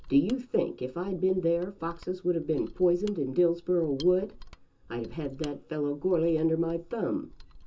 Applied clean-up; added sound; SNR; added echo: none; Mechanisms; 20 dB; reverberation time 0.2 s.